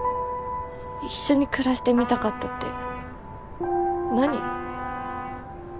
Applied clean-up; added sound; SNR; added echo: none; Trumpet; 10 dB; none.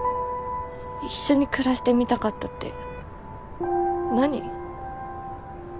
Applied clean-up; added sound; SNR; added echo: none; none; none; none.